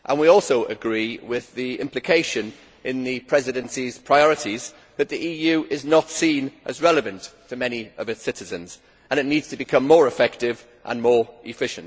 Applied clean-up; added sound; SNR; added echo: none; none; none; none.